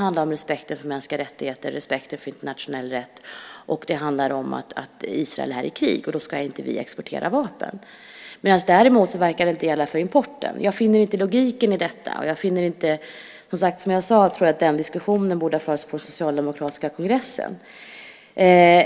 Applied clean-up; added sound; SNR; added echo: none; none; none; none.